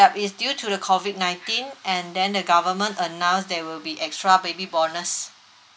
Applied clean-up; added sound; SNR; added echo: none; none; none; none.